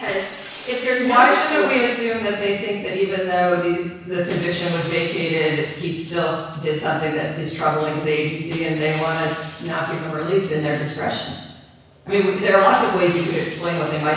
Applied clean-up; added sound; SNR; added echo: none; Shatter; 19 dB; reverberation time 1.1 s.